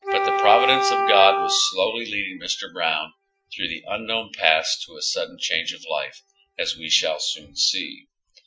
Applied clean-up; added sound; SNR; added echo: classical method Wiener filter.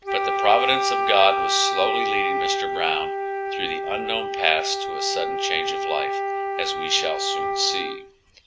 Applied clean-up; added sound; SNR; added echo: none; Wind instrument, woodwind instrument; 0 dB; none.